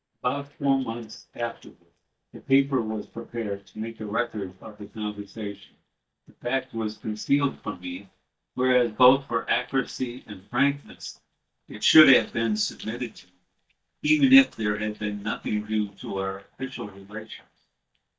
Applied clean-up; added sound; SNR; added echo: neural mask model DeepFilterNet 3.